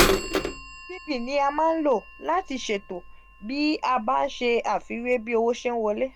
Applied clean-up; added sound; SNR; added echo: none; Bird vocalization, bird call, bird song / Telephone; 6 dB; none.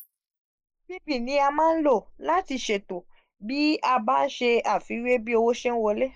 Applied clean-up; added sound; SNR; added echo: neural mask model Resemble Enhance denoiser.